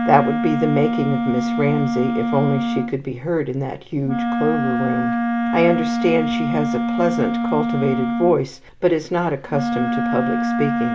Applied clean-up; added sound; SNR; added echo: none; Wind instrument, woodwind instrument; 0 dB; none.